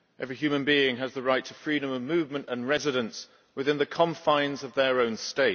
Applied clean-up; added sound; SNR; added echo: none; none; none; none.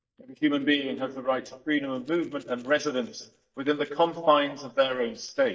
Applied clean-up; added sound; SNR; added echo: neural mask model DeepFilterNet 3.